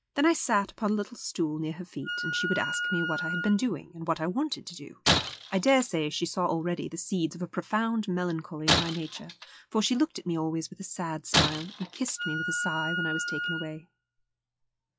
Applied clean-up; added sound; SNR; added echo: classical method log-MMSE.